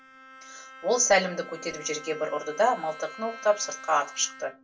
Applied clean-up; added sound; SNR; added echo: none; Bowed string instrument; 16 dB; reverberation time 0.2 s.